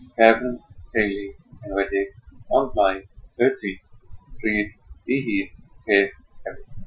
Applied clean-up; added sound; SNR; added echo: classical method Wiener filter.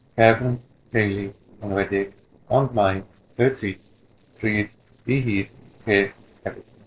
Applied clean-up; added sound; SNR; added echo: neural separator model SepFormer DNS4.